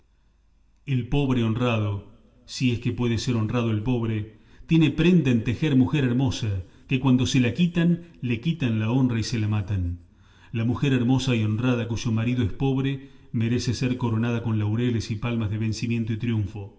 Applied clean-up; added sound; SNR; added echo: none; none; none; reverberation time 0.8 s.